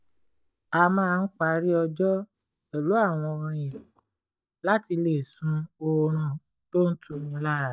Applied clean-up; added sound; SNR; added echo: neural mask model DeepFilterNet 3.